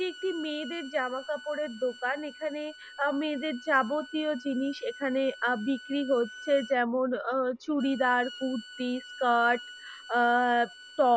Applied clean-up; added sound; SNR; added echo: none; Bowed string instrument; 18 dB; none.